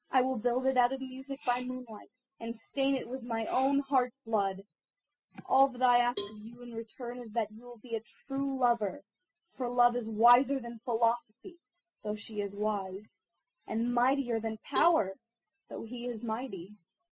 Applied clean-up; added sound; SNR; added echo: classical method spectral subtraction.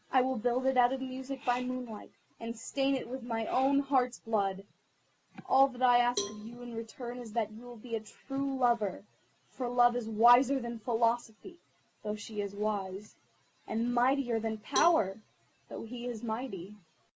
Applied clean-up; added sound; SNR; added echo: none; Cowbell; 13 dB; none.